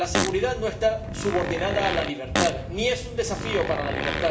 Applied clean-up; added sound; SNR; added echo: none; Fart; 3 dB; reverberation time 0.8 s.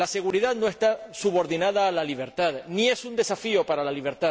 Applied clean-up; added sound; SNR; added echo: none; none; none; none.